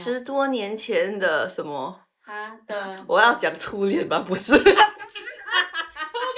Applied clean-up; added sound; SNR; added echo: neural mask model Resemble Enhance denoiser.